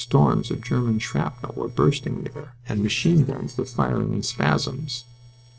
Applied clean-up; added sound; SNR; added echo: neural separator model SepFormer DNS4.